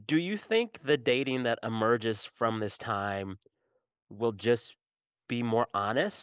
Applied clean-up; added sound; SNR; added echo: neural mask model Resemble Enhance denoiser.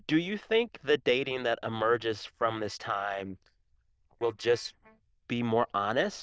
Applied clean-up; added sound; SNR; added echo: neural diffusion model UNIVERSE++.